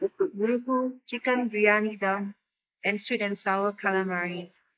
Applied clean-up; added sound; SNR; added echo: neural mask model Resemble Enhance denoiser.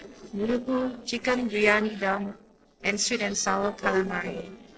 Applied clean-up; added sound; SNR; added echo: neural separator model SepFormer DNS4.